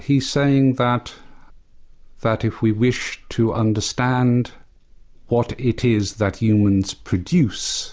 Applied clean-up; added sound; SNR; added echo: none; none; none; none.